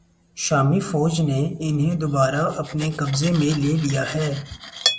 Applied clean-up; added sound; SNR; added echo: none; Cutlery, silverware; 12 dB; none.